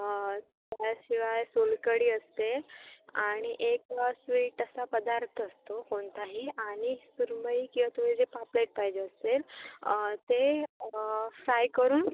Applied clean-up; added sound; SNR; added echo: none; none; none; none.